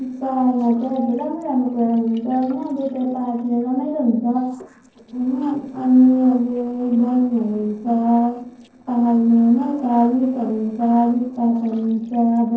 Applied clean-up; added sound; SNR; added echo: neural separator model SepFormer DNS4.